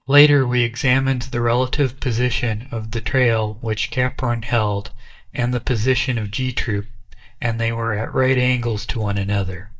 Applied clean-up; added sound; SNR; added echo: neural mask model DeepFilterNet 3.